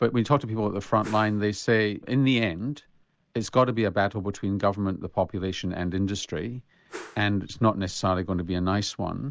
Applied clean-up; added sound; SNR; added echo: none; Whoosh, swoosh, swish; 19 dB; none.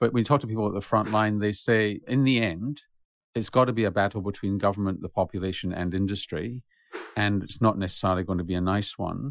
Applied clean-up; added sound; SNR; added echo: classical method Wiener filter.